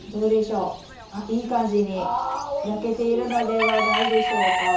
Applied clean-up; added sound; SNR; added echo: none; Bird / Chicken, rooster; 7 dB; reverberation time 0.6 s.